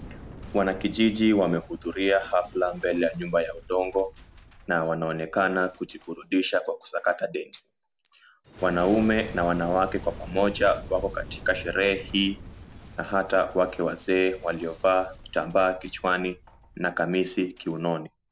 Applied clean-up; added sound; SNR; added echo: none; Boom; 17 dB; none.